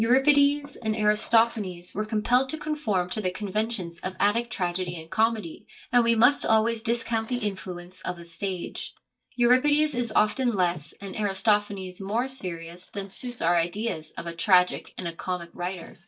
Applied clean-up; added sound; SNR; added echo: neural mask model DeepFilterNet 3.